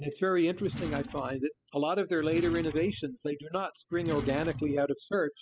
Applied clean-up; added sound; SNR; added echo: classical method spectral subtraction.